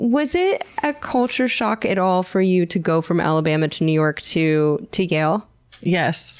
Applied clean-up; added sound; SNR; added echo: none; none; none; none.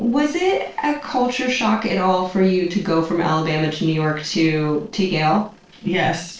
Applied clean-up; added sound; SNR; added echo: neural separator model SepFormer DNS4.